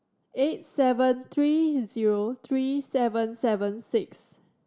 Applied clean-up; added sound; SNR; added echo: none; none; none; none.